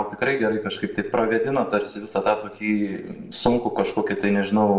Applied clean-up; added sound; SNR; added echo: none; none; none; reverberation time 0.5 s.